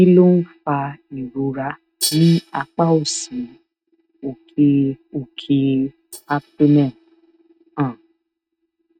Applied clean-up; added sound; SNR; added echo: neural mask model RNNoise.